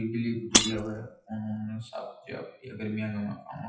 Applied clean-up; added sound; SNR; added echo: classical method WPE with log-MMSE.